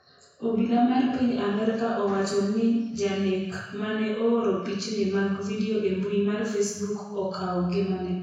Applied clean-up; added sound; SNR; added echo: none; none; none; reverberation time 1.0 s.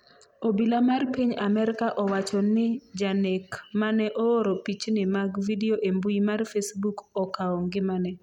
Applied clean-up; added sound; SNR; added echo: none; none; none; none.